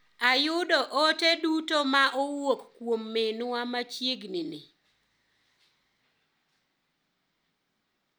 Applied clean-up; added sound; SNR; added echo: none; none; none; none.